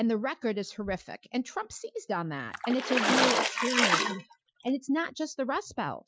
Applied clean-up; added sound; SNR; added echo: classical method Wiener filter.